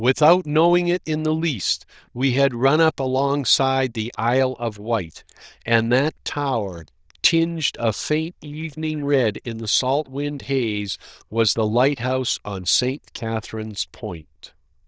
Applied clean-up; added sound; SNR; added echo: neural diffusion model UNIVERSE++.